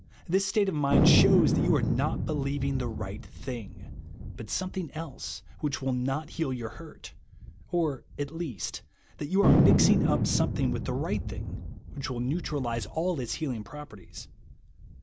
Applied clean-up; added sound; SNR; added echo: none; Thunder; -1 dB; none.